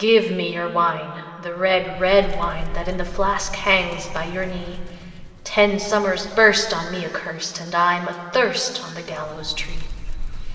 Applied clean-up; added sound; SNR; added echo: none; Bird; 9 dB; reverberation time 2.5 s.